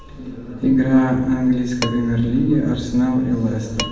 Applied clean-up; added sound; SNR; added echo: none; Dishes, pots, and pans; 17 dB; reverberation time 0.8 s.